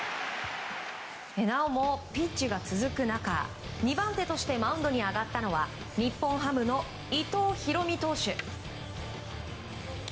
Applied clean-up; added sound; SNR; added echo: none; none; none; none.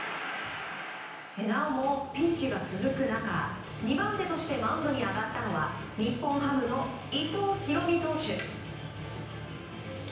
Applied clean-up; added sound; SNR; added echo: none; none; none; reverberation time 0.9 s.